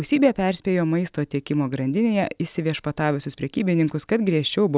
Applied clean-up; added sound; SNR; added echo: none; none; none; none.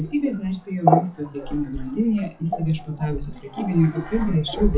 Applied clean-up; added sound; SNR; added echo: classical method WPE with log-MMSE.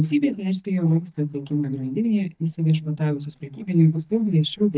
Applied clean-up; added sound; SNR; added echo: neural mask model DeepFilterNet 3.